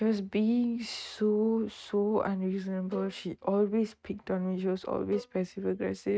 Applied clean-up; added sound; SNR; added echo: neural mask model RNNoise.